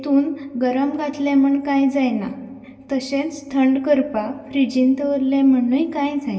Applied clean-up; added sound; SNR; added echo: none; none; none; reverberation time 0.2 s.